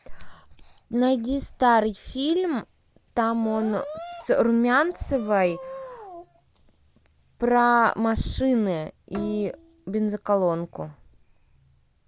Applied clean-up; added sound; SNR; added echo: none; Bowed string instrument; 17 dB; none.